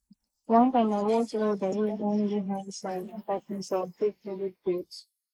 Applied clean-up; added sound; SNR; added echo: neural mask model Resemble Enhance denoiser.